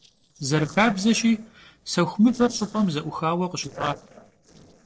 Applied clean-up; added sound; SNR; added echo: neural separator model SepFormer DNS4.